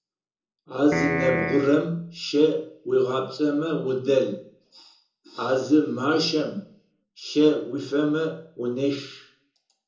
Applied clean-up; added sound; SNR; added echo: none; Piano; 2 dB; reverberation time 0.6 s.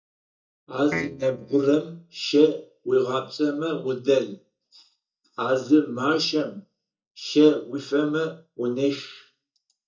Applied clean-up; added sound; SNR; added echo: neural mask model DeepFilterNet 3.